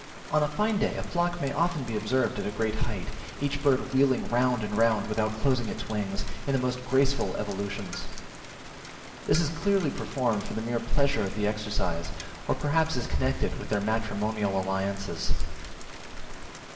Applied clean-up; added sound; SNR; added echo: none; Rain; 16 dB; reverberation time 2.2 s.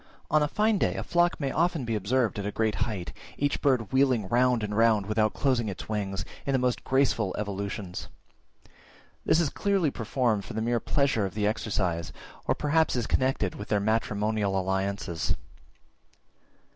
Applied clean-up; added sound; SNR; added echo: none; none; none; none.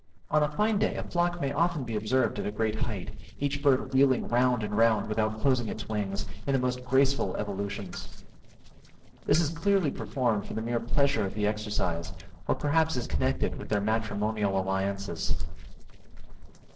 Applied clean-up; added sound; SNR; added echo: neural separator model SepFormer DNS4.